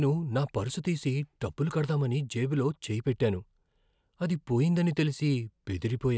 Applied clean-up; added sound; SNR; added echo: none; none; none; none.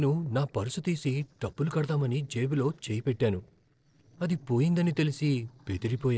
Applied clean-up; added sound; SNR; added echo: neural separator model SepFormer DNS4.